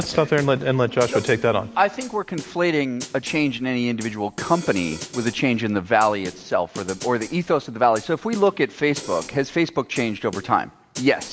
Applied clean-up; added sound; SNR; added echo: none; Snare drum; 17 dB; none.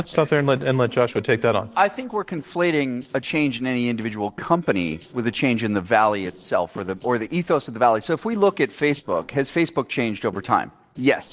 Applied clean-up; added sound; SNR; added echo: neural separator model SepFormer DNS4.